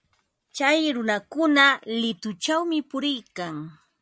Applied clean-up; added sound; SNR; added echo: none; none; none; none.